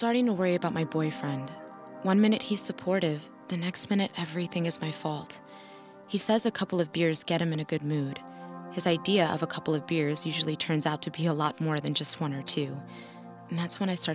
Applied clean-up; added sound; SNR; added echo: none; none; none; none.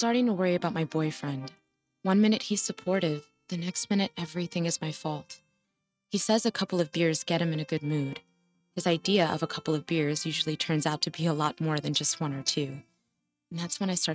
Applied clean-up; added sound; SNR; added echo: neural mask model RNNoise.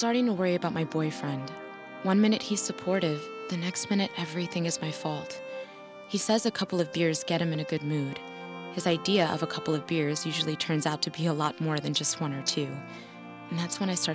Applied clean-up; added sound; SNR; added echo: none; Bowed string instrument; 15 dB; none.